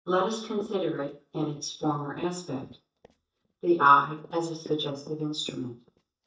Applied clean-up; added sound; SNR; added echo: neural mask model DeepFilterNet 3.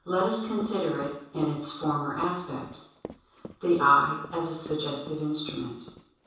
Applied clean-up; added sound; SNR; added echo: none; Run; 18 dB; reverberation time 0.7 s.